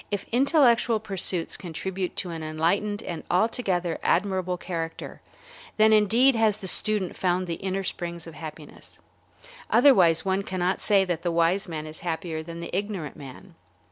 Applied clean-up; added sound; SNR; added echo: none; none; none; none.